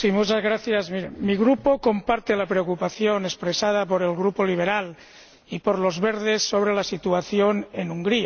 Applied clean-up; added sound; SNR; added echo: none; none; none; none.